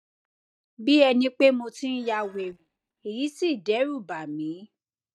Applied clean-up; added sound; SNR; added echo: neural mask model DeepFilterNet 3.